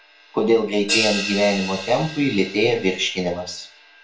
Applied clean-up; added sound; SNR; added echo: none; Crash cymbal; 9 dB; reverberation time 0.4 s.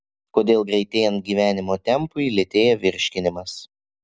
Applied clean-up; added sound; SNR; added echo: none; none; none; none.